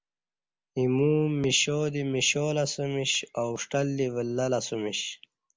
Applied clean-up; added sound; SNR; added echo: none; none; none; none.